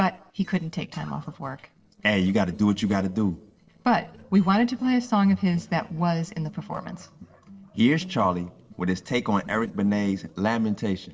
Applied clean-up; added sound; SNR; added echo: neural separator model SepFormer DNS4.